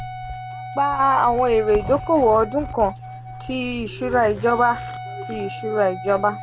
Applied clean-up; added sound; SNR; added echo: none; Wind instrument, woodwind instrument + Zipper (clothing); 11 dB; none.